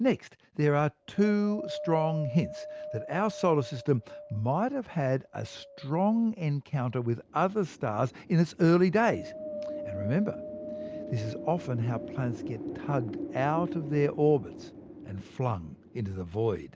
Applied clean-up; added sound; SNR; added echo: none; Wind; 15 dB; none.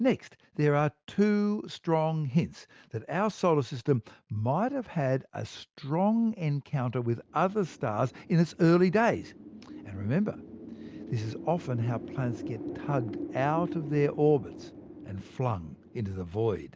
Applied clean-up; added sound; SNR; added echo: none; none; none; none.